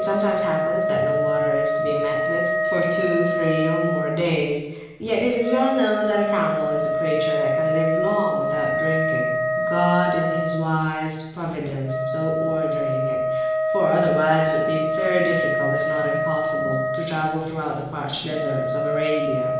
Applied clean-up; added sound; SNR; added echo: none; Wind instrument, woodwind instrument; -1 dB; reverberation time 1.0 s.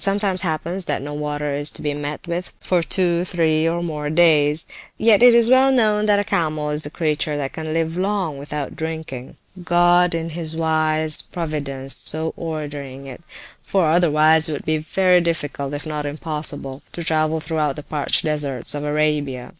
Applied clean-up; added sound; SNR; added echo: none; none; none; none.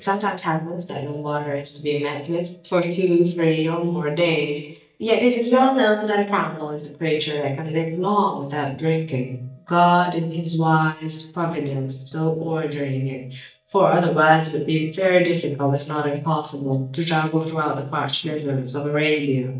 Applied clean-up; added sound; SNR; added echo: neural mask model DeepFilterNet 3.